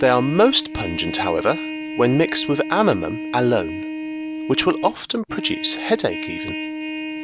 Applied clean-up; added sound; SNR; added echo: none; Trumpet; 7 dB; none.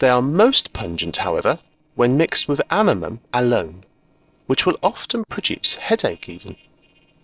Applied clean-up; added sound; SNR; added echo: neural separator model SepFormer DNS4.